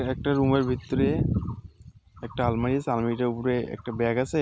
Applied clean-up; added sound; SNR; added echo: none; none; none; none.